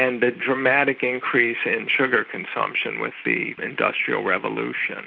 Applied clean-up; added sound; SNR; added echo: none; none; none; none.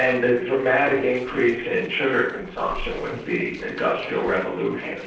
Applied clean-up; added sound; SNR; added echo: neural separator model SepFormer DNS4.